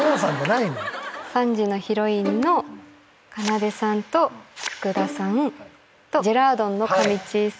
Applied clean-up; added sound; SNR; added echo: none; Bowed string instrument; 14 dB; none.